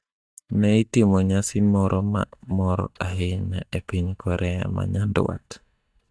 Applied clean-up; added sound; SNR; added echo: neural mask model DeepFilterNet 3.